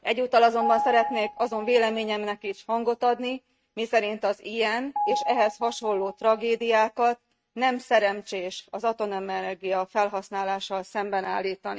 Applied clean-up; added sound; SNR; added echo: neural mask model RNNoise.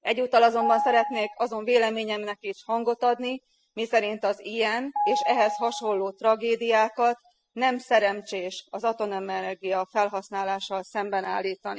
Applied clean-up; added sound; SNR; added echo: classical method spectral subtraction.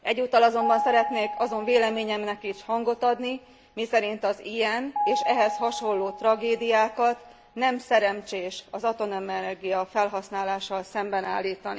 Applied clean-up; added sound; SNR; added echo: none; Piano; 8 dB; none.